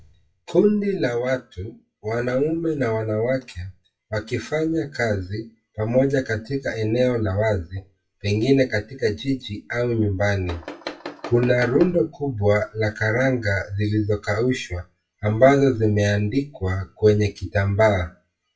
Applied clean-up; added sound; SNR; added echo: classical method WPE with log-MMSE.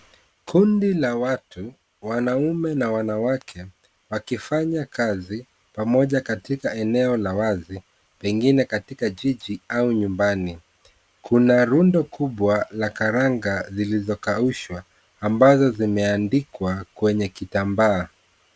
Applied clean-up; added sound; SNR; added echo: none; none; none; none.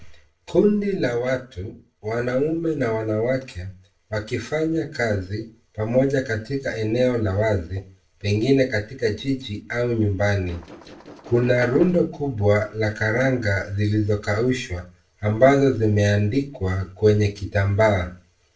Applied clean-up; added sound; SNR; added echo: neural separator model SepFormer DNS4.